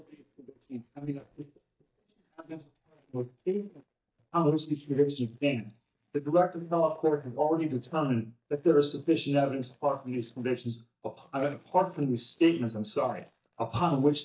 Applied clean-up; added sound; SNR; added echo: neural mask model DeepFilterNet 3.